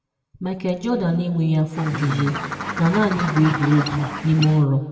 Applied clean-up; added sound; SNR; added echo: none; Bird; 7 dB; reverberation time 1.5 s.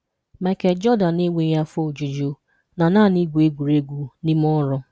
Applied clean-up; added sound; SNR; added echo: none; none; none; none.